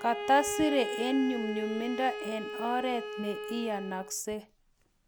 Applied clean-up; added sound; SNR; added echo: none; Bowed string instrument; 7 dB; none.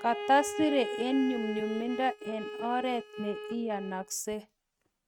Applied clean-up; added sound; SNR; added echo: neural mask model RNNoise.